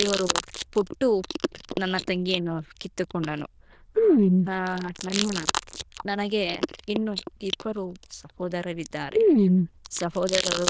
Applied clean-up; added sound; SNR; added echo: neural diffusion model UNIVERSE++.